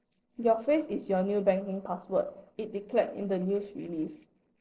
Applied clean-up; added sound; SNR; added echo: neural separator model SepFormer DNS4.